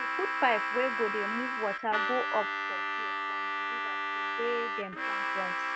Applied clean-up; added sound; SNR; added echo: none; Harmonica; -2 dB; none.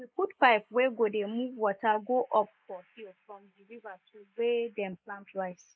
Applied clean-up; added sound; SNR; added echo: neural mask model Resemble Enhance denoiser.